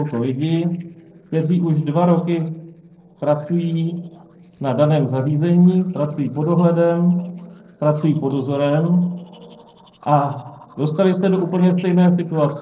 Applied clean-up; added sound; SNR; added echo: neural separator model SepFormer DNS4.